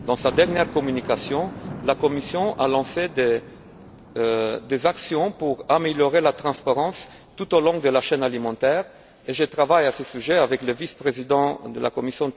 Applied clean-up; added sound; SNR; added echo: none; Thunder; 18 dB; none.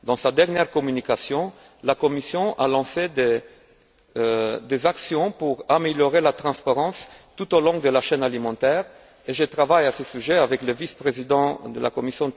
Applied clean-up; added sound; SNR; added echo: none; none; none; none.